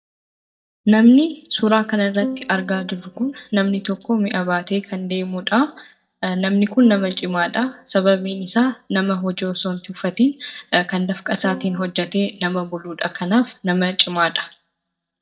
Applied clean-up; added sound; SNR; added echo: neural mask model DeepFilterNet 3.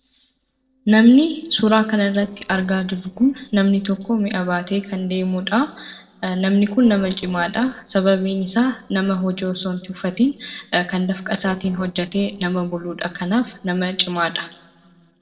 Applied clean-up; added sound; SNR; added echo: neural separator model SepFormer DNS4.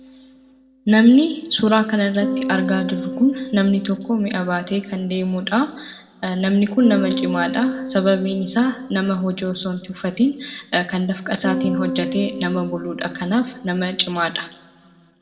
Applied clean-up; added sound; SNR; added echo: none; Bass guitar; 10 dB; reverberation time 1.1 s.